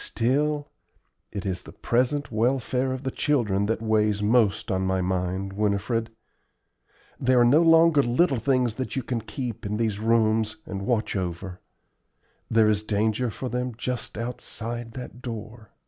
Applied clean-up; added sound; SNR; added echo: none; none; none; none.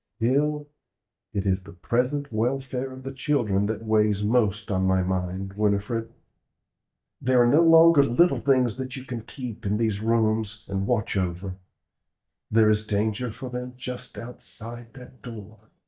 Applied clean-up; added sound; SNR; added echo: neural mask model DeepFilterNet 3.